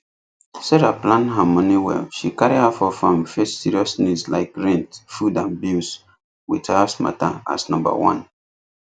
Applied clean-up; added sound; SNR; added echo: none; none; none; none.